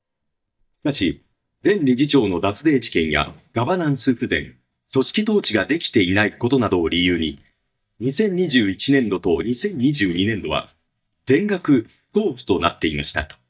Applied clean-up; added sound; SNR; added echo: neural mask model DeepFilterNet 3.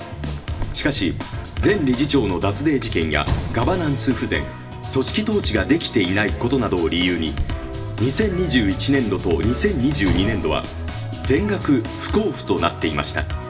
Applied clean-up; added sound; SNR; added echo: none; Sliding door / Slam; 13 dB; reverberation time 0.6 s.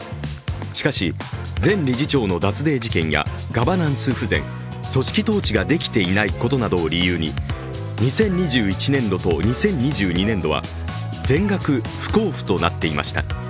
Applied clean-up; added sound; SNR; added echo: none; none; none; none.